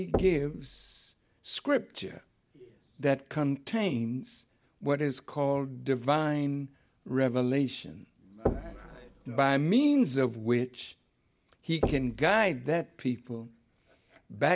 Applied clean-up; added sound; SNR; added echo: none; Knock; 7 dB; none.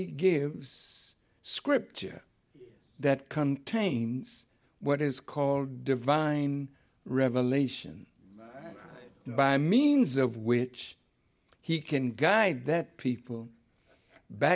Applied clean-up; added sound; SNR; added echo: none; none; none; none.